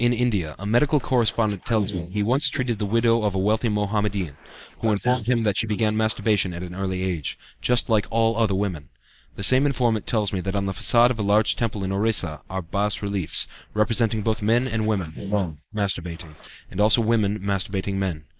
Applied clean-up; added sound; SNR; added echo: neural mask model Resemble Enhance denoiser.